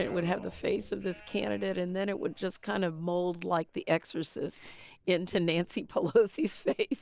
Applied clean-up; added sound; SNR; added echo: none; none; none; none.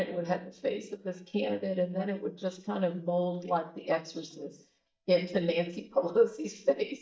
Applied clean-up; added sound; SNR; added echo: neural mask model DeepFilterNet 3.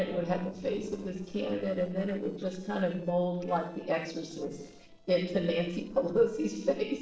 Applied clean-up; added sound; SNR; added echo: neural separator model SepFormer DNS4.